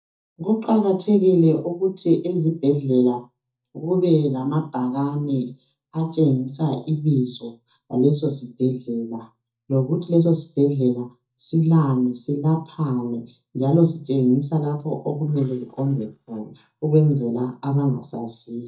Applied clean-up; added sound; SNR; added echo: neural mask model DeepFilterNet 3.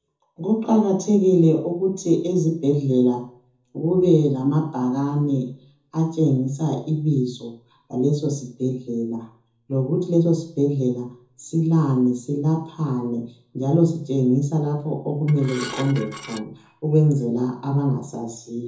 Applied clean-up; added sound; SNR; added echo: none; Dishes, pots, and pans / Glass; 14 dB; reverberation time 0.5 s.